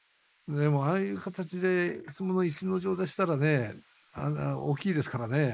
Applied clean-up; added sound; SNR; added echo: neural mask model Resemble Enhance denoiser.